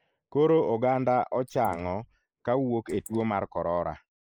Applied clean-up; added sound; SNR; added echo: neural mask model Resemble Enhance denoiser.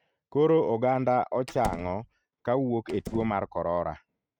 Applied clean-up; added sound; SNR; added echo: neural mask model RNNoise.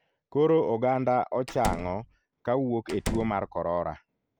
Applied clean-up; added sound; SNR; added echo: none; Slam; 8 dB; none.